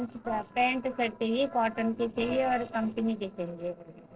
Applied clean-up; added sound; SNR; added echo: neural separator model SepFormer DNS4.